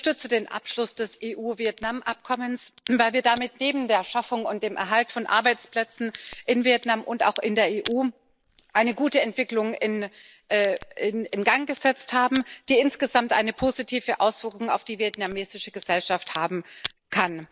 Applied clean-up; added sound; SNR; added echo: neural mask model Resemble Enhance denoiser.